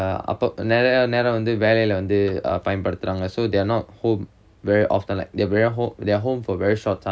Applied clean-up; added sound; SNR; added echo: none; none; none; none.